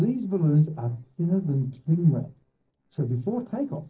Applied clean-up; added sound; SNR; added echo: neural separator model SepFormer DNS4.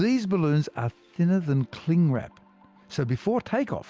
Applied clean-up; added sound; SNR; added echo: none; none; none; none.